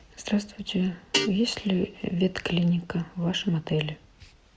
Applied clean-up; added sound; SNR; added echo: none; Guitar; 9 dB; none.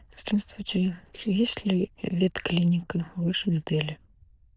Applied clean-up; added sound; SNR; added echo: neural diffusion model UNIVERSE++.